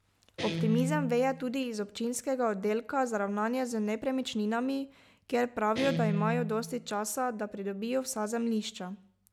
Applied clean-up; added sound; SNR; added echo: none; Guitar; 6 dB; none.